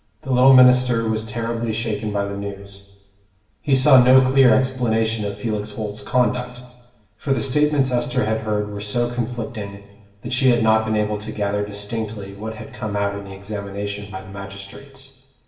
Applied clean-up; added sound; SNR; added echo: none; none; none; reverberation time 1.1 s.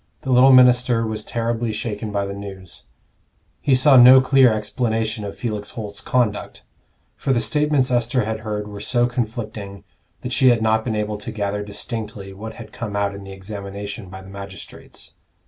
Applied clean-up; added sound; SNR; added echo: none; none; none; none.